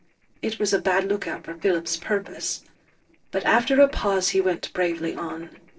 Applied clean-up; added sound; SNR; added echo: neural separator model SepFormer DNS4.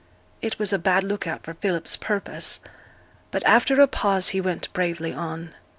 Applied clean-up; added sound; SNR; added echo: none; none; none; none.